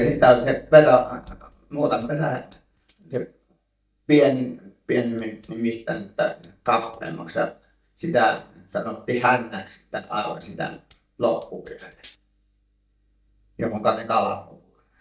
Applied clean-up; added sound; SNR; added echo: neural mask model DeepFilterNet 3.